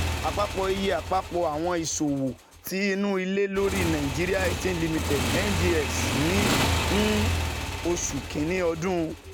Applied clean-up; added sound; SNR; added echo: none; Motorcycle / Engine; 2 dB; none.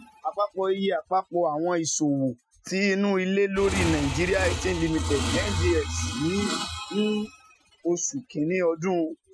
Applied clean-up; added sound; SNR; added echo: classical method Wiener filter.